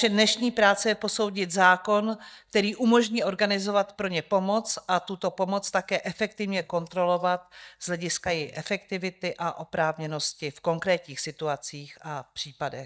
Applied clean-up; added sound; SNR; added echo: neural mask model DeepFilterNet 3.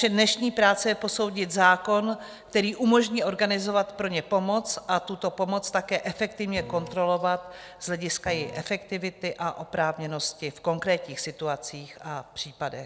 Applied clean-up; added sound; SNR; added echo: none; Printer; 12 dB; none.